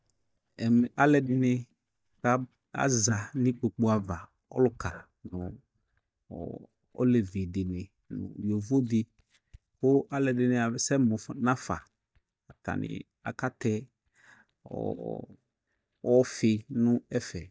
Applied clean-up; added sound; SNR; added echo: neural mask model DeepFilterNet 3.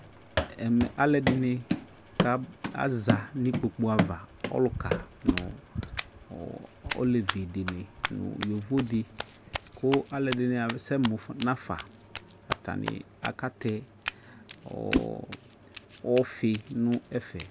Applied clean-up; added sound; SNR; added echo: none; Whoosh, swoosh, swish + Run; 5 dB; none.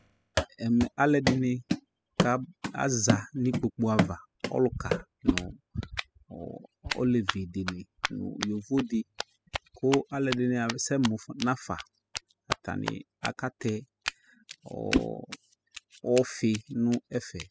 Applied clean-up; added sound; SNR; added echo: classical method spectral subtraction.